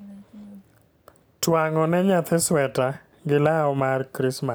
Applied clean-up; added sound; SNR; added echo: none; none; none; none.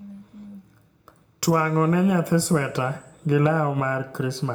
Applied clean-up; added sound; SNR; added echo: none; none; none; reverberation time 0.5 s.